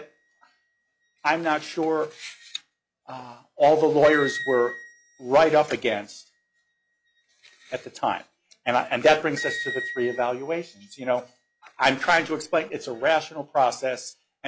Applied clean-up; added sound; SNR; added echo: classical method log-MMSE.